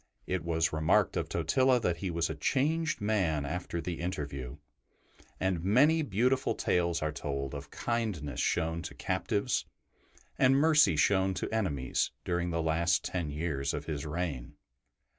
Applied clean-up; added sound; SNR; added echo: none; none; none; none.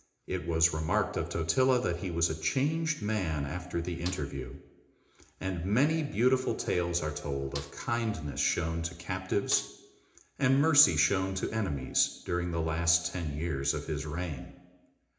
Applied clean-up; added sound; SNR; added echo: none; Snare drum; 19 dB; reverberation time 0.8 s.